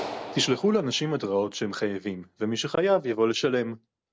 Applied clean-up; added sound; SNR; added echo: none; Clapping; 17 dB; none.